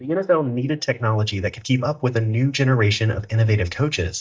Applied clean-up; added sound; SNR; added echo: neural mask model DeepFilterNet 3.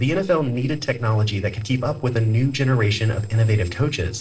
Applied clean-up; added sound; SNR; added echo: neural separator model SepFormer DNS4.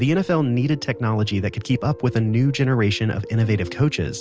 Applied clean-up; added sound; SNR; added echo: none; none; none; none.